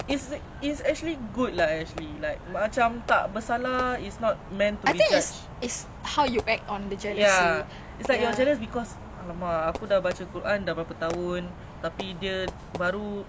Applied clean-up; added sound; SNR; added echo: none; Fireworks; 17 dB; none.